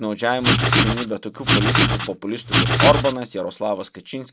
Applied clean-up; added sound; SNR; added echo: none; Writing; -5 dB; none.